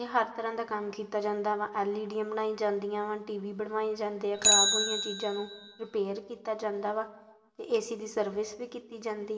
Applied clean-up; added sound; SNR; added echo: none; Bicycle; 3 dB; reverberation time 0.9 s.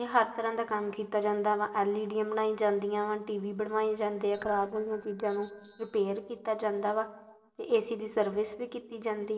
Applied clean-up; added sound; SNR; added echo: neural separator model SepFormer DNS4.